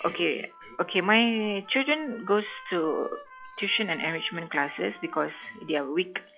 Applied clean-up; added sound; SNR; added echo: classical method log-MMSE.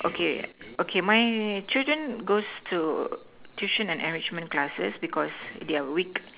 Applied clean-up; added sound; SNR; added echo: none; none; none; none.